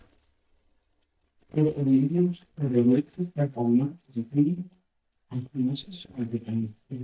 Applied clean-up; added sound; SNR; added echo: neural mask model DeepFilterNet 3.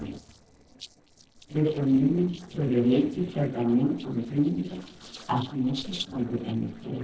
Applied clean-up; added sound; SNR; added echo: neural separator model SepFormer DNS4.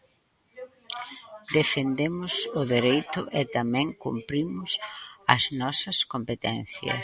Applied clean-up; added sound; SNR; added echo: none; none; none; none.